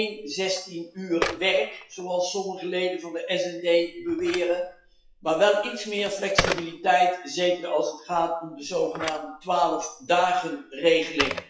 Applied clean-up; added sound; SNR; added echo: classical method WPE with log-MMSE.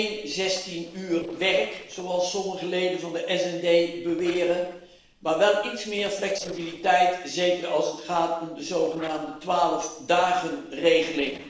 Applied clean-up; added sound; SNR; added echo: neural separator model SepFormer DNS4.